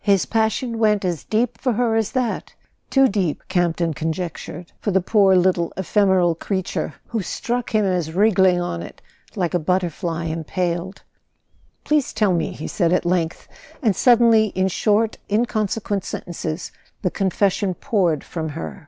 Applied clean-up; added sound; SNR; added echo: none; none; none; none.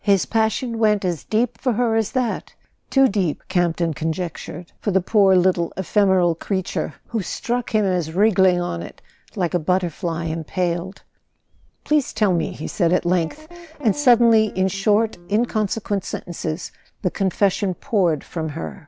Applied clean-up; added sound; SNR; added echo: none; Guitar; 18 dB; none.